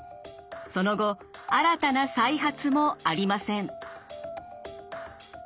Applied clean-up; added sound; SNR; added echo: none; none; none; none.